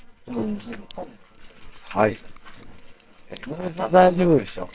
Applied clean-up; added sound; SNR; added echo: neural separator model SepFormer WHAMR!.